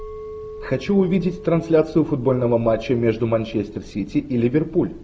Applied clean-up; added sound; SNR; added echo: none; Chink, clink; 19 dB; none.